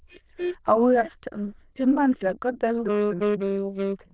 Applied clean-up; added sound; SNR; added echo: neural diffusion model UNIVERSE++.